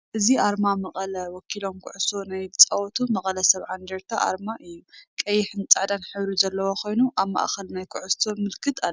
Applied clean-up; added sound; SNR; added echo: none; none; none; none.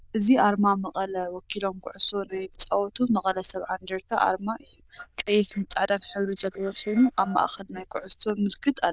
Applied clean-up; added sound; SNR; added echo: neural diffusion model UNIVERSE++.